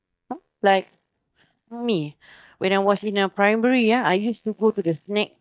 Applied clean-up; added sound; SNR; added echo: neural mask model DeepFilterNet 3.